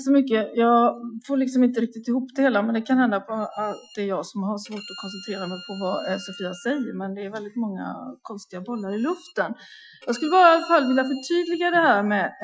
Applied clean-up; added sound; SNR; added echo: classical method Wiener filter.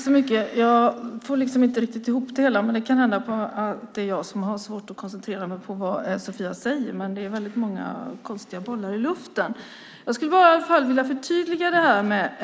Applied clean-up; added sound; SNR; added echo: none; none; none; none.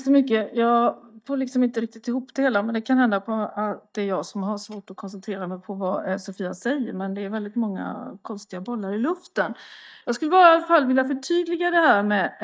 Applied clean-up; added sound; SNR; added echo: neural mask model DeepFilterNet 3.